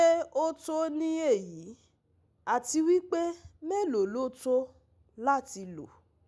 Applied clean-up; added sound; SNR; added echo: none; none; none; none.